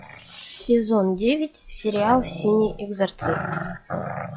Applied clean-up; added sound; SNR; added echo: classical method log-MMSE.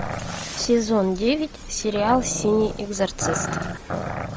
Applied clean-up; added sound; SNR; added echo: none; Growling; 8 dB; none.